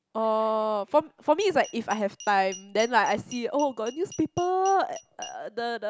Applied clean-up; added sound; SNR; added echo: none; Glass; 20 dB; none.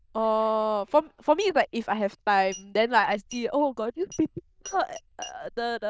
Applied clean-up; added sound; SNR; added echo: neural diffusion model UNIVERSE++.